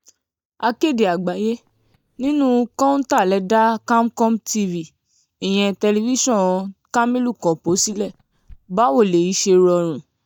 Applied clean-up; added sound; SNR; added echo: neural mask model DeepFilterNet 3.